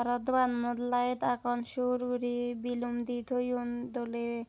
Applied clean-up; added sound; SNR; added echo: none; none; none; none.